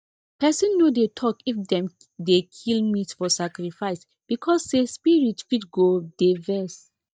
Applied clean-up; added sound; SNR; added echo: neural mask model DeepFilterNet 3.